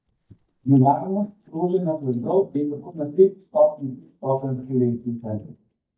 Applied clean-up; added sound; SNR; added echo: neural mask model DeepFilterNet 3.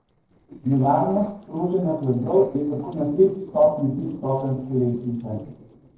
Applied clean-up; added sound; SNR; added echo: neural separator model SepFormer DNS4.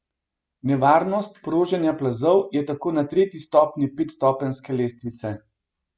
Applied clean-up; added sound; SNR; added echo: none; none; none; none.